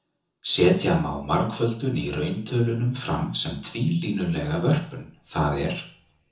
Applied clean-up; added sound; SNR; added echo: none; none; none; reverberation time 0.5 s.